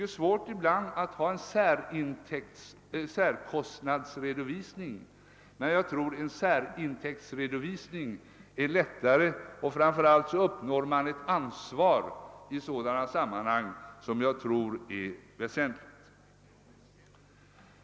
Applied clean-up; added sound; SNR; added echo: none; none; none; none.